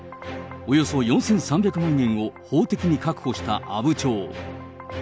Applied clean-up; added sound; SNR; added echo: none; none; none; none.